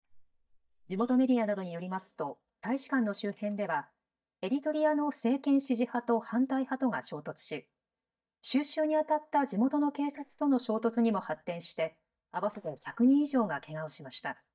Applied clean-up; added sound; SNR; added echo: neural mask model DeepFilterNet 3.